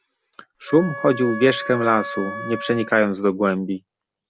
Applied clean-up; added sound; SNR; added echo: none; Wind instrument, woodwind instrument; 10 dB; none.